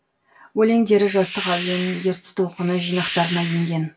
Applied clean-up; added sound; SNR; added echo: none; Hiss; 10 dB; reverberation time 0.2 s.